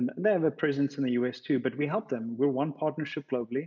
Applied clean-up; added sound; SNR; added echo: none; none; none; none.